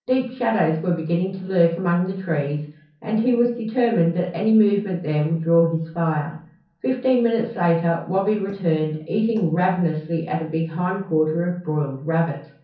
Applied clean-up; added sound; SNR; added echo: none; none; none; reverberation time 0.6 s.